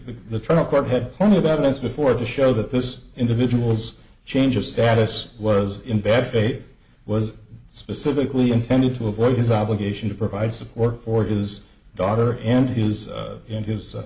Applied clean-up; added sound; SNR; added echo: none; none; none; none.